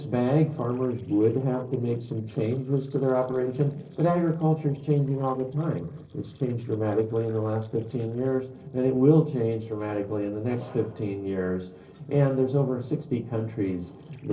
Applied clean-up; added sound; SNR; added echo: neural separator model SepFormer DNS4.